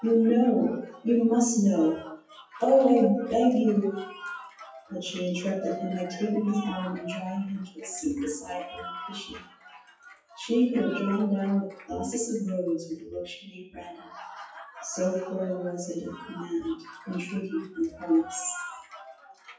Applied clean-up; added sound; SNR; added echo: classical method WPE with log-MMSE.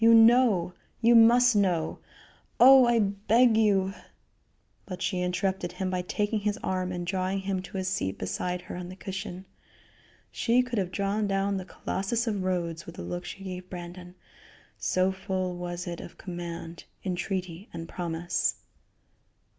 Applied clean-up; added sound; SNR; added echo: none; none; none; none.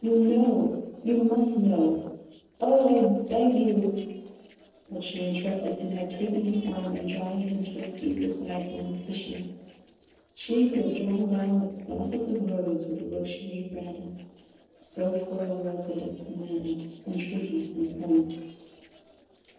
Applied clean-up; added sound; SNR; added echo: neural separator model SepFormer DNS4.